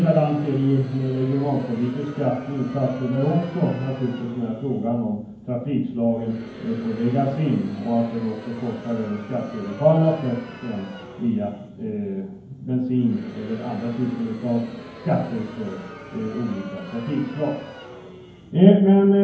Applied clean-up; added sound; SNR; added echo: none; Crowd; 18 dB; reverberation time 0.9 s.